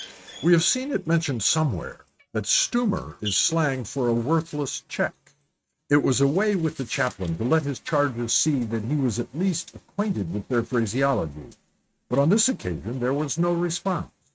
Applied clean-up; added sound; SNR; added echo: neural mask model RNNoise.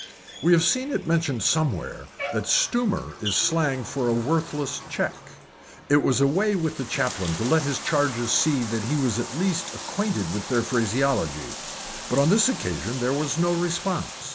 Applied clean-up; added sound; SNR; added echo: none; Bathtub (filling or washing); 12 dB; none.